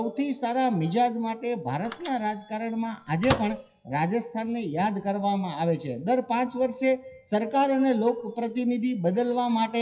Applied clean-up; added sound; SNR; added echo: classical method WPE with log-MMSE.